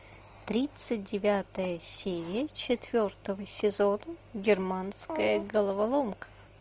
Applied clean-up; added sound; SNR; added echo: none; none; none; none.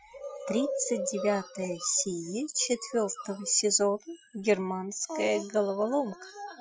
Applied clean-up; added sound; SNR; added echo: classical method Wiener filter.